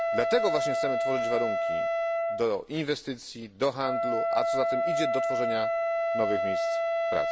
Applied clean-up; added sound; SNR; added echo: none; Wind instrument, woodwind instrument; -4 dB; none.